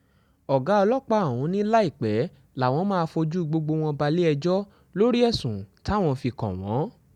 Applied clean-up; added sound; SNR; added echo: none; none; none; none.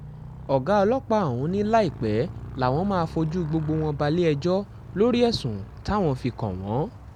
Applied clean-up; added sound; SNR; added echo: none; Motorcycle; 15 dB; none.